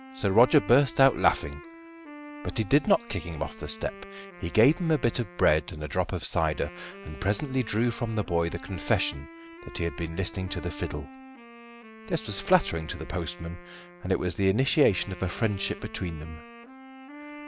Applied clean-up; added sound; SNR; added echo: none; Wind instrument, woodwind instrument; 17 dB; none.